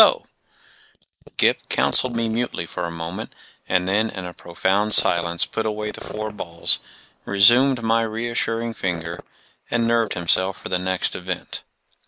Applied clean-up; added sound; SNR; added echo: neural mask model Resemble Enhance denoiser.